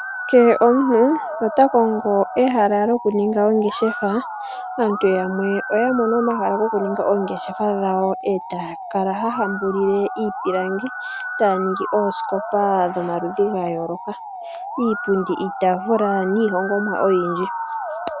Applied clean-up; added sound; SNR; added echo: none; Musical instrument; 9 dB; none.